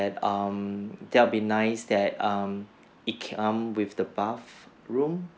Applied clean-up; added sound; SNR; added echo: none; none; none; none.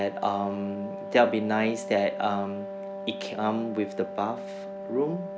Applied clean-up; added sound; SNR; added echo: none; Wind instrument, woodwind instrument; 8 dB; none.